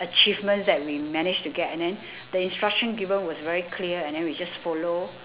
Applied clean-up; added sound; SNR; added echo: none; none; none; none.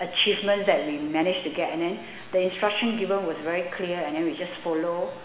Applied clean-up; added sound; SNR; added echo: none; none; none; reverberation time 1.7 s.